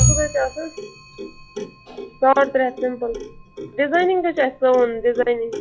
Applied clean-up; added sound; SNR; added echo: classical method log-MMSE.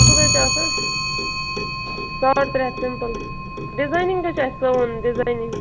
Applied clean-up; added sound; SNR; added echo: none; Clock; -1 dB; none.